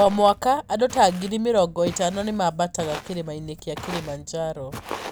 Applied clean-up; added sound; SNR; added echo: none; Walk, footsteps; 15 dB; none.